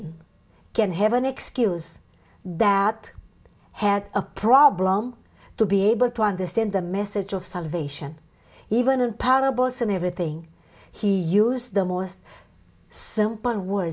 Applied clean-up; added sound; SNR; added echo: none; none; none; none.